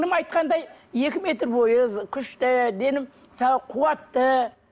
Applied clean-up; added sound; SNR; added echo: none; none; none; none.